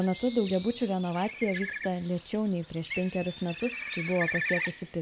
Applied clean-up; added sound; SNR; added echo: none; Bird; 7 dB; none.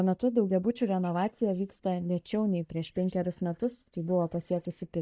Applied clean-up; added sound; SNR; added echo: neural mask model DeepFilterNet 3.